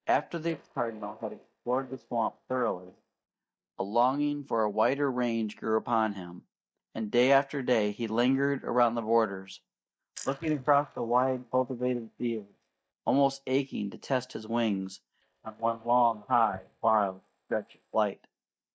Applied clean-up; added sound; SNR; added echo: neural mask model DeepFilterNet 3.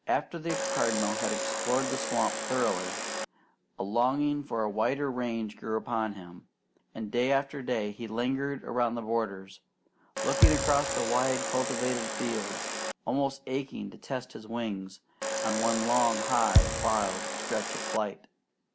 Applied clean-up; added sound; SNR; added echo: none; Domestic sounds, home sounds + Thump, thud; -1 dB; none.